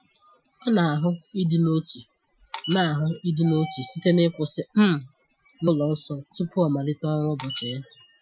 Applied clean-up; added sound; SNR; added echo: classical method Wiener filter.